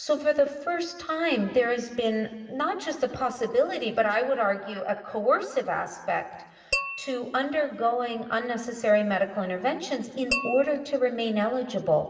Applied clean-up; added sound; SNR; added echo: none; Tap / Glass; 8 dB; reverberation time 1.8 s.